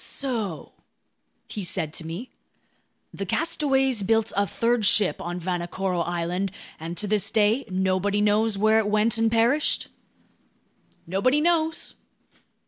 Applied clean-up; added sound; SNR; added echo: none; none; none; none.